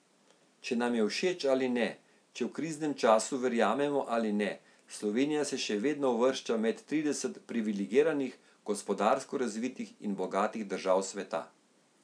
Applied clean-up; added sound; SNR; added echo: none; none; none; none.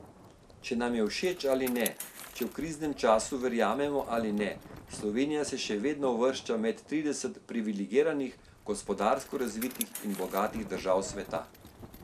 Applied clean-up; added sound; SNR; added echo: none; Bicycle + Thunder; 15 dB; none.